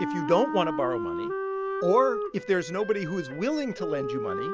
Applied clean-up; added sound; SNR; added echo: none; Wind instrument, woodwind instrument; 4 dB; none.